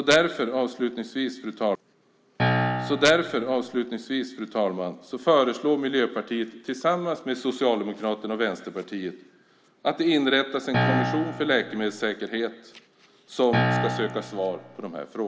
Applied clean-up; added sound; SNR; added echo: none; Piano; 1 dB; none.